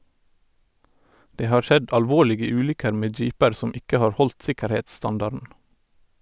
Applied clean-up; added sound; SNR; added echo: none; none; none; none.